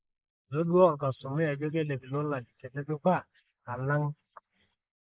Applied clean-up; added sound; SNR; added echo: neural mask model Resemble Enhance denoiser.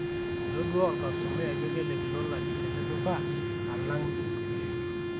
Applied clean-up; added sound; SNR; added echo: none; Vehicle + Wind instrument, woodwind instrument; -4 dB; none.